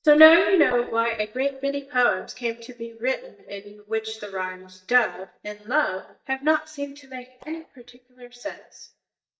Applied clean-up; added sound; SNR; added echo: neural mask model DeepFilterNet 3.